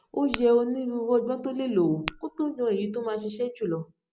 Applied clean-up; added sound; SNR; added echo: none; Tap / Glass; 18 dB; none.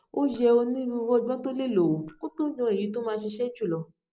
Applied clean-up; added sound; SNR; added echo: neural separator model SepFormer DNS4.